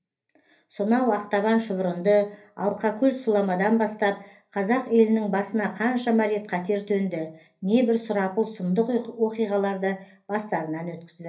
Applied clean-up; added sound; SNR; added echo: none; none; none; reverberation time 0.3 s.